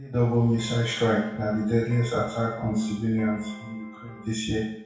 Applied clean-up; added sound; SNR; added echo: none; Electric guitar; 20 dB; reverberation time 0.6 s.